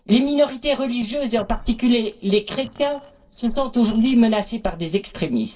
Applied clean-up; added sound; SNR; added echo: neural separator model SepFormer DNS4.